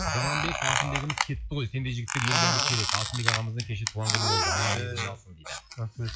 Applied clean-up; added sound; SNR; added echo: classical method log-MMSE.